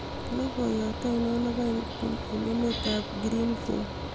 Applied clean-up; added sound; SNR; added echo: none; Mechanical fan; 5 dB; none.